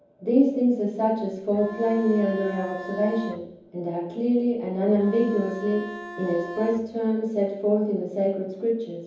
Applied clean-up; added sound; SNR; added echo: none; Bowed string instrument; 15 dB; reverberation time 0.9 s.